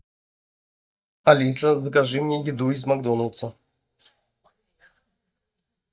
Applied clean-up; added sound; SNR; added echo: neural mask model DeepFilterNet 3.